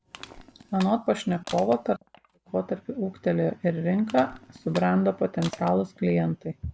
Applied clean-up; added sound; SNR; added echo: none; Crushing; 19 dB; none.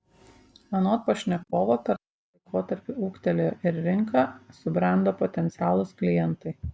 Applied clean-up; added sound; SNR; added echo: none; none; none; none.